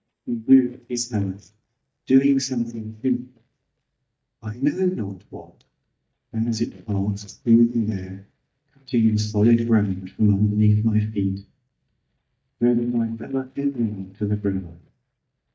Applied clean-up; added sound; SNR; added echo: neural mask model DeepFilterNet 3.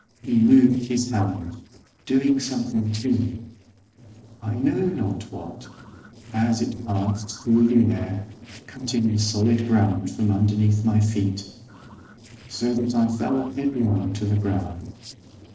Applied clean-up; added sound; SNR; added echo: neural separator model SepFormer DNS4.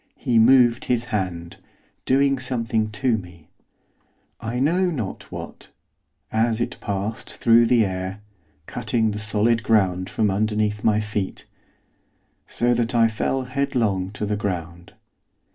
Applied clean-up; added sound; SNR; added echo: none; none; none; none.